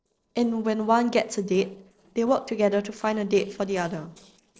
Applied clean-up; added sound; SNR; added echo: neural separator model SepFormer DNS4.